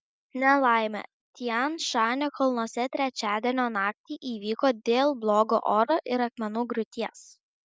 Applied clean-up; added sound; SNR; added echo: none; none; none; none.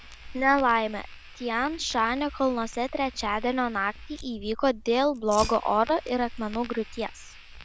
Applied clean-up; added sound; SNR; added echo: none; Fire; 14 dB; none.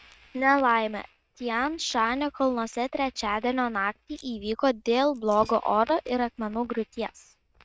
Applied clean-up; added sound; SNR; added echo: neural mask model RNNoise.